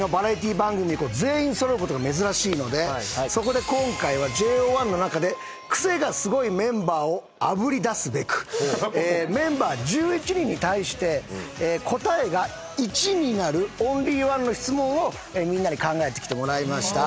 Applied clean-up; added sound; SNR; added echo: none; none; none; none.